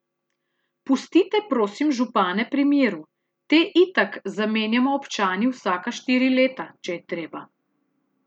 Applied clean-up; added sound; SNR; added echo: none; none; none; none.